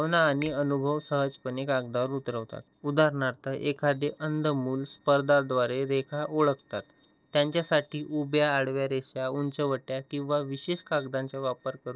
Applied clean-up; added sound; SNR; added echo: neural separator model SepFormer DNS4.